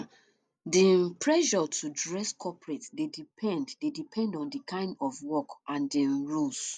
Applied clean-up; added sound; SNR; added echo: none; none; none; none.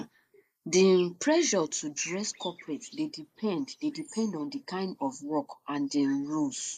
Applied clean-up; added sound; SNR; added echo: neural mask model Resemble Enhance denoiser.